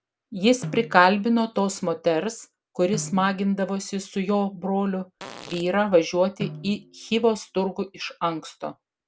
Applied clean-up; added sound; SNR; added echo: none; Snare drum + Fart; 17 dB; none.